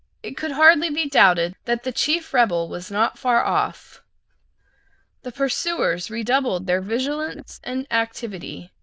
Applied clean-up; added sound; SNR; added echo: neural diffusion model UNIVERSE++.